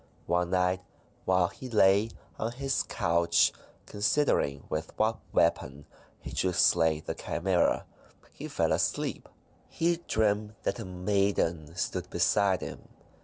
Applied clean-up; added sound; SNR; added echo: none; none; none; none.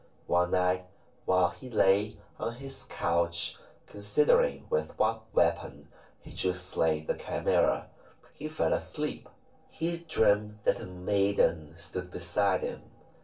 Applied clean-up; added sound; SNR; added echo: none; none; none; reverberation time 0.2 s.